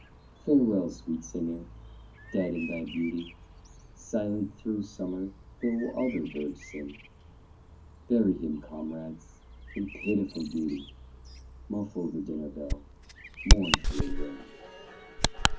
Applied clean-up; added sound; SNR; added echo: none; Bird vocalization, bird call, bird song; 1 dB; reverberation time 0.4 s.